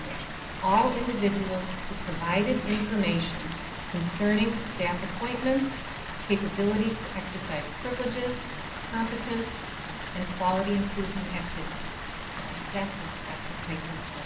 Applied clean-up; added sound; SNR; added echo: none; Water; 6 dB; reverberation time 0.5 s.